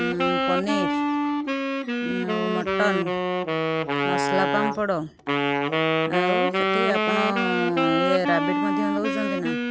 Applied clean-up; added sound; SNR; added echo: none; Wind instrument, woodwind instrument; -4 dB; none.